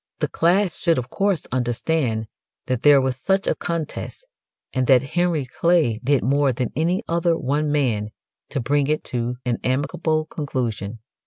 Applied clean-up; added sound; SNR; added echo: none; none; none; none.